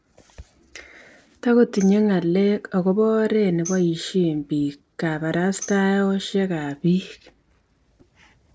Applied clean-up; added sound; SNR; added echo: neural separator model SepFormer DNS4.